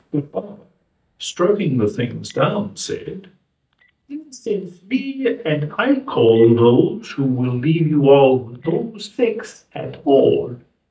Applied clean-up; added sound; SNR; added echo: neural mask model DeepFilterNet 3.